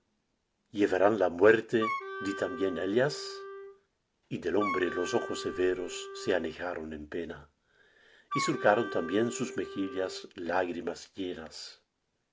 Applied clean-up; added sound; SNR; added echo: none; Wind instrument, woodwind instrument; 8 dB; none.